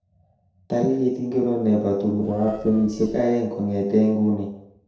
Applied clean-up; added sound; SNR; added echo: neural separator model SepFormer DNS4.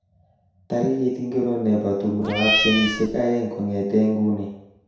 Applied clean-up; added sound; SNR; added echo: none; Cat; 0 dB; reverberation time 0.7 s.